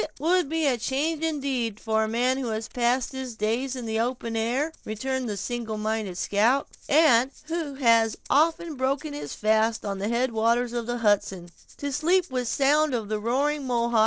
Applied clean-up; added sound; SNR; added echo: neural separator model SepFormer DNS4.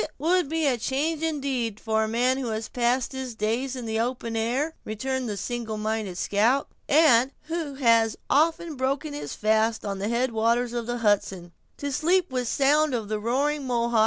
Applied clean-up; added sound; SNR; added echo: none; none; none; none.